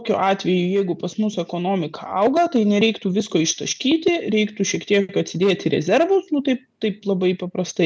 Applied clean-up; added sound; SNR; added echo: none; none; none; none.